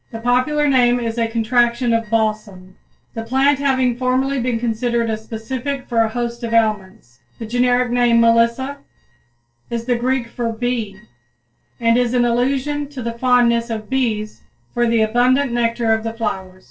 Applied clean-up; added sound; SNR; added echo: neural separator model SepFormer DNS4.